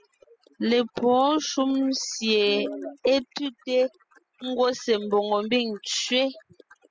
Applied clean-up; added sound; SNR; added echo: classical method spectral subtraction.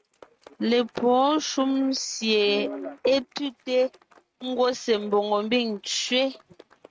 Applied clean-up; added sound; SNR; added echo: neural mask model RNNoise.